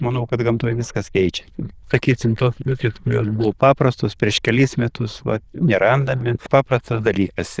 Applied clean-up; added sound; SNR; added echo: neural diffusion model UNIVERSE++.